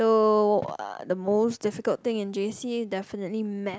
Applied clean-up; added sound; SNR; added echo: none; none; none; none.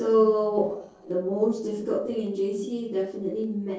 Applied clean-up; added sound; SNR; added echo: neural separator model SepFormer DNS4.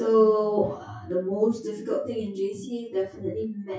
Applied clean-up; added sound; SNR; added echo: classical method WPE with log-MMSE.